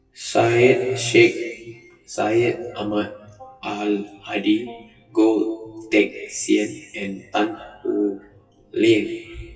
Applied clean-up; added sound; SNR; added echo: classical method WPE with log-MMSE.